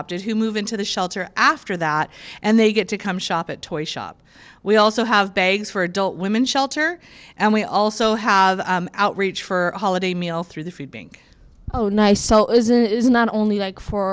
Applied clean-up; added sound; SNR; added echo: none; none; none; none.